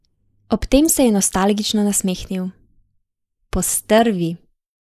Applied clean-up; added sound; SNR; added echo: neural mask model Resemble Enhance denoiser.